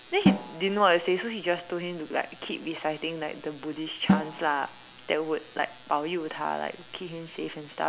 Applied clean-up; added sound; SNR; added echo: none; Snare drum; 4 dB; none.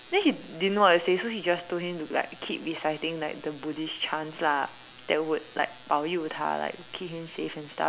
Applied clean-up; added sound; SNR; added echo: none; none; none; none.